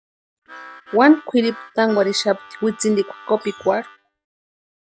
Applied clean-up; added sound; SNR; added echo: none; Harmonica; 19 dB; none.